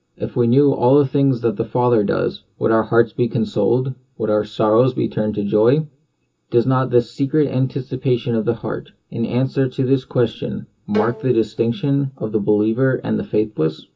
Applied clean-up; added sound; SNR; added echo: none; Bowed string instrument; 11 dB; reverberation time 0.2 s.